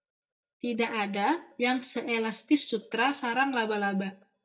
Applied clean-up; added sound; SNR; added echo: neural mask model DeepFilterNet 3.